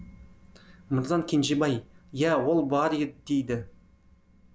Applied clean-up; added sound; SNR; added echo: none; none; none; none.